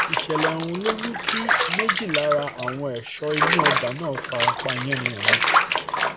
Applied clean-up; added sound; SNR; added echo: none; Bathtub (filling or washing) / Water; -4 dB; none.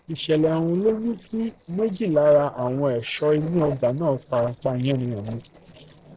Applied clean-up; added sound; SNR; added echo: neural separator model SepFormer DNS4.